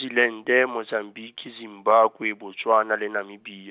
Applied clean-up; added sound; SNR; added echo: none; none; none; none.